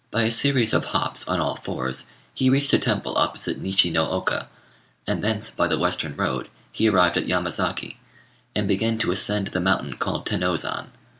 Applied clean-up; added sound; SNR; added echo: none; none; none; none.